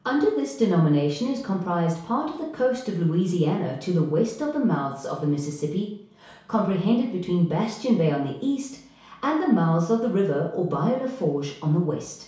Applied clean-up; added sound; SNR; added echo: none; none; none; reverberation time 0.6 s.